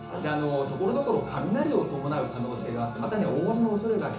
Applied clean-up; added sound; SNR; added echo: none; Brass instrument; 18 dB; reverberation time 0.8 s.